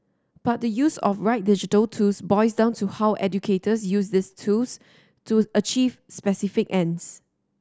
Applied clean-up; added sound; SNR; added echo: none; none; none; none.